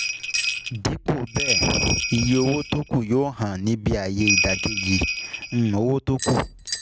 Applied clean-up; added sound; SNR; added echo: none; Bell; -1 dB; none.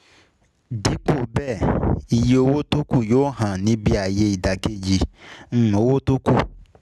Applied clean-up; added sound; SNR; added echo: none; none; none; none.